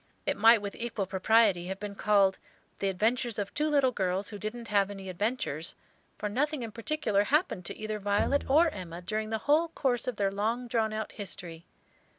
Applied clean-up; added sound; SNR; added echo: none; Bowed string instrument; 10 dB; none.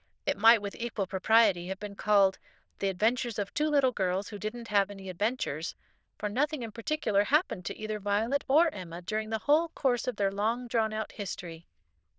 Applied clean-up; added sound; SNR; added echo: neural diffusion model UNIVERSE++.